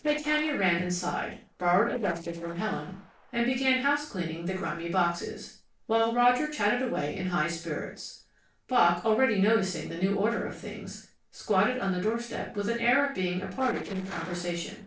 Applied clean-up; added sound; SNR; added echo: neural separator model SepFormer DNS4.